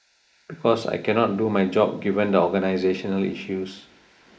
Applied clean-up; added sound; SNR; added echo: neural mask model Resemble Enhance denoiser.